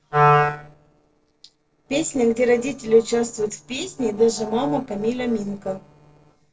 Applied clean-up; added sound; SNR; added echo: neural separator model SepFormer DNS4.